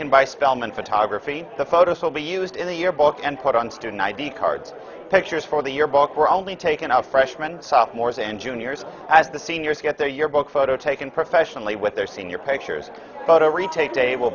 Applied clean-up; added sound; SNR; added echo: none; none; none; none.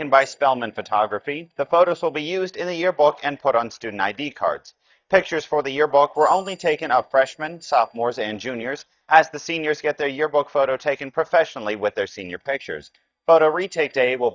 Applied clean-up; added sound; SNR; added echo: neural mask model DeepFilterNet 3.